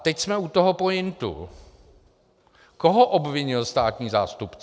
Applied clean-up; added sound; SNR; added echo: none; none; none; none.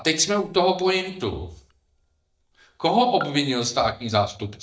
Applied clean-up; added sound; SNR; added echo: neural mask model DeepFilterNet 3.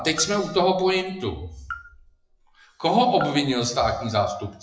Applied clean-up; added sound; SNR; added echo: classical method WPE with log-MMSE.